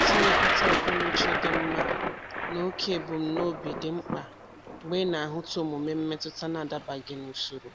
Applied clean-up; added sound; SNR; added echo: none; Thunder; -3 dB; none.